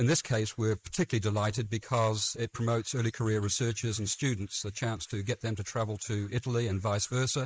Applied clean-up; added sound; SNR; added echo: neural mask model Resemble Enhance denoiser.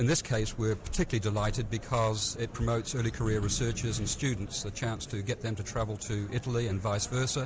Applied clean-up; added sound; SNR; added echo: none; Wind; 13 dB; none.